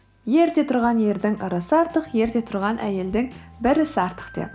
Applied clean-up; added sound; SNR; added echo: none; none; none; none.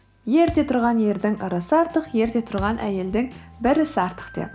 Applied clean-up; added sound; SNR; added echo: none; Thump, thud; 16 dB; none.